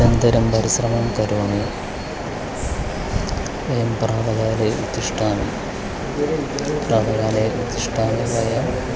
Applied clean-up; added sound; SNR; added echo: none; none; none; none.